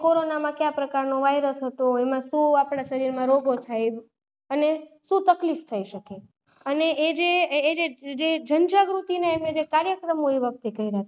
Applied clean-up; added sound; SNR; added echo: none; none; none; none.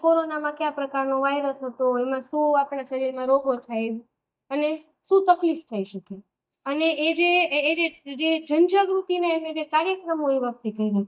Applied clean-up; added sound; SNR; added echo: neural mask model DeepFilterNet 3.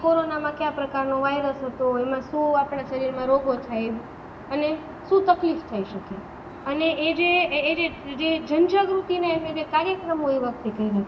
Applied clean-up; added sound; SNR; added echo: none; Aircraft; 16 dB; reverberation time 2.0 s.